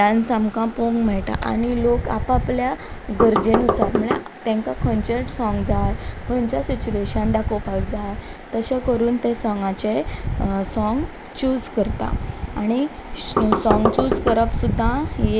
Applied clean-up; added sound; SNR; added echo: none; Knock; -1 dB; none.